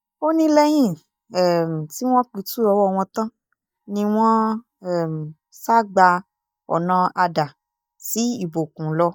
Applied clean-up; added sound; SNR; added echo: neural mask model DeepFilterNet 3.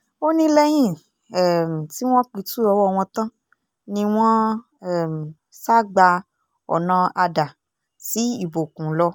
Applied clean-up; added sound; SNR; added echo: none; none; none; none.